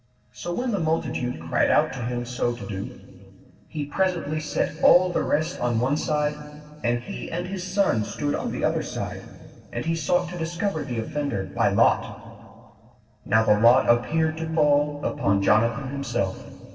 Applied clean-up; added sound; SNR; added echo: neural separator model SepFormer DNS4.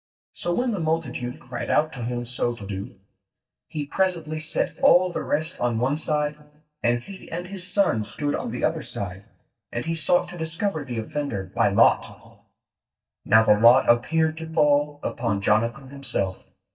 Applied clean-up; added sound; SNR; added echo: neural mask model DeepFilterNet 3.